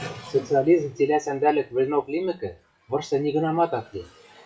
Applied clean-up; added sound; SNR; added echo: classical method WPE with log-MMSE.